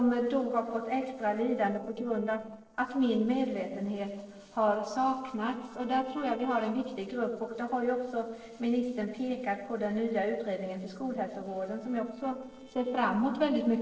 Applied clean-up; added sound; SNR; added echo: neural separator model SepFormer DNS4.